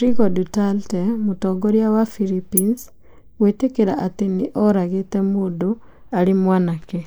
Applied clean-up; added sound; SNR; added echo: neural mask model Resemble Enhance denoiser.